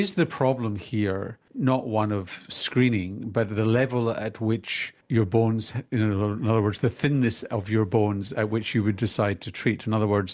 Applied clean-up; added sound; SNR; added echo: none; none; none; none.